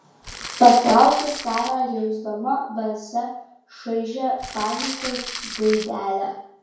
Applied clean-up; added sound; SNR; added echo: none; Crumpling, crinkling; 10 dB; reverberation time 0.5 s.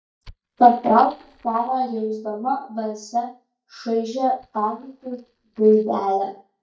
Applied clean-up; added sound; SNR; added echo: neural mask model DeepFilterNet 3.